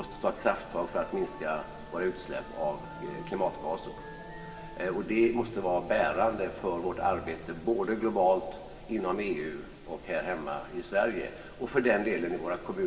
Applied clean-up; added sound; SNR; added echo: none; Musical instrument; 18 dB; reverberation time 2.2 s.